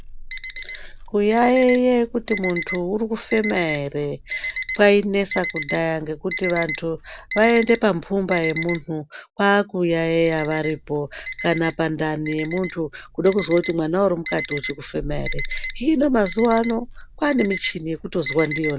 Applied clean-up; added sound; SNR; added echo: none; Alarm; 9 dB; none.